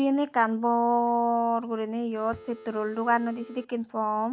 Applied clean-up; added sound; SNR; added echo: none; Telephone; 20 dB; none.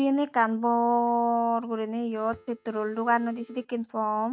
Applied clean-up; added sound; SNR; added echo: neural mask model RNNoise.